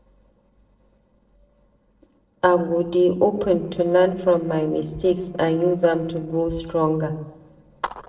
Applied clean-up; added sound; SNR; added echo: neural separator model SepFormer DNS4.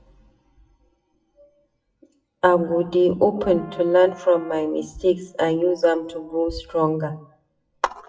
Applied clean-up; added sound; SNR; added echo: classical method WPE with log-MMSE.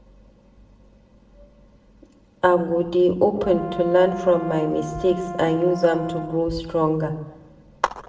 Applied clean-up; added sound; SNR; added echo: none; Brass instrument; 11 dB; reverberation time 0.7 s.